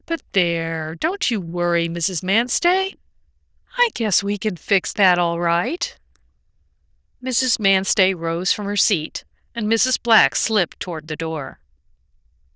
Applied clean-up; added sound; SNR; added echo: neural diffusion model UNIVERSE++.